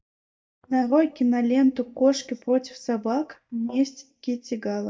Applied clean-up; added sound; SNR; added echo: neural mask model DeepFilterNet 3.